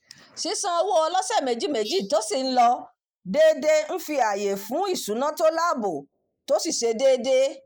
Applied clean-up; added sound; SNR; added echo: neural mask model Resemble Enhance denoiser.